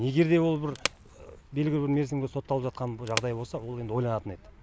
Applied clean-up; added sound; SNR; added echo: none; Wood; 11 dB; none.